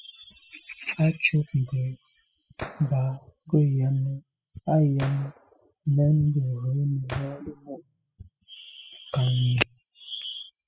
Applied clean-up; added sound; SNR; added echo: classical method spectral subtraction.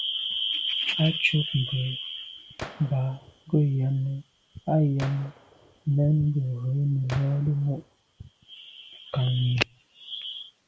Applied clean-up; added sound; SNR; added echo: none; Gunshot, gunfire; 17 dB; none.